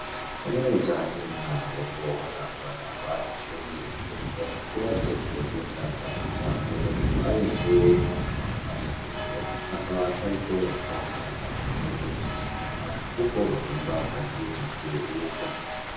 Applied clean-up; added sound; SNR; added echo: none; Rain; 1 dB; reverberation time 0.8 s.